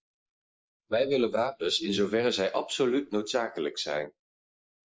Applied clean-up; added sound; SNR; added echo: neural mask model Resemble Enhance denoiser.